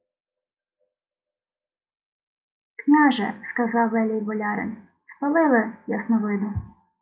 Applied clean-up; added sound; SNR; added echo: none; none; none; none.